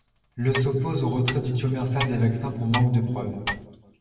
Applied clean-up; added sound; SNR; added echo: none; Clock; 12 dB; reverberation time 1.2 s.